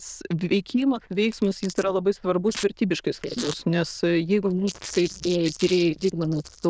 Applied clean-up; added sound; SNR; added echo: neural diffusion model UNIVERSE++.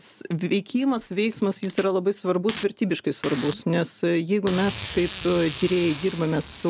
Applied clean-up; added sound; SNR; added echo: none; Packing tape, duct tape; 10 dB; none.